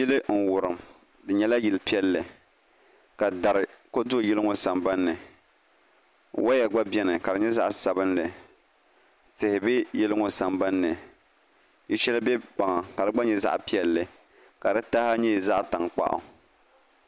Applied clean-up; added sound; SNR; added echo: none; none; none; none.